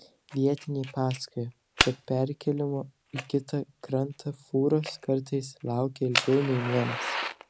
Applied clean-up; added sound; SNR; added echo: none; Fire; 7 dB; none.